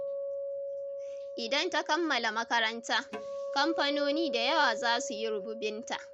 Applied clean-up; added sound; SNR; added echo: none; Acoustic guitar; 6 dB; none.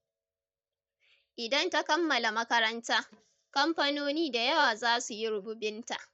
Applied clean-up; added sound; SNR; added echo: neural mask model DeepFilterNet 3.